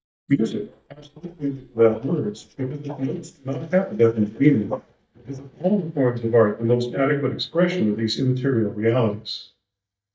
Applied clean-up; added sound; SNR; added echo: neural mask model DeepFilterNet 3.